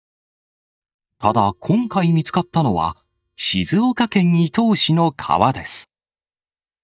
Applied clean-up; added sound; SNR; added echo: neural mask model DeepFilterNet 3.